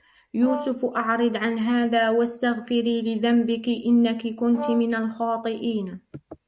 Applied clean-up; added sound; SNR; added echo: none; Brass instrument; 11 dB; none.